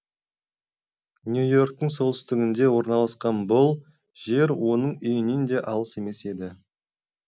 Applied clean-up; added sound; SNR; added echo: none; none; none; none.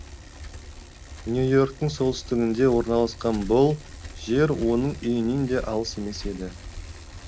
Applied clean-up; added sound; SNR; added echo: none; Bicycle; 14 dB; none.